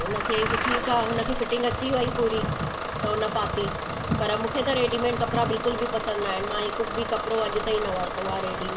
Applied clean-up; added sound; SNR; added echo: none; Engine starting / Bus; 4 dB; reverberation time 0.4 s.